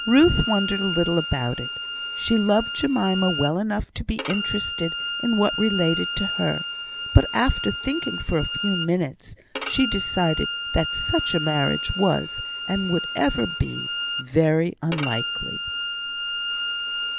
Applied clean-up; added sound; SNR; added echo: none; Bowed string instrument; 4 dB; none.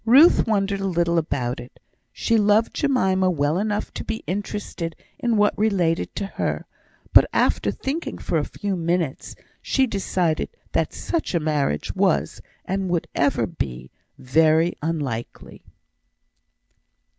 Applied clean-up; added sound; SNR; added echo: none; none; none; none.